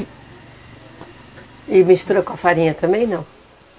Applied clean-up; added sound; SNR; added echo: none; none; none; none.